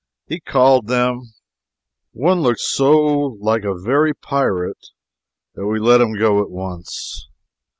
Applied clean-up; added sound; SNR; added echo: none; none; none; none.